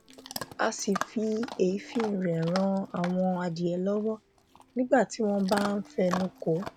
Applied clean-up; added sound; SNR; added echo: none; Chewing, mastication / Dog; 12 dB; none.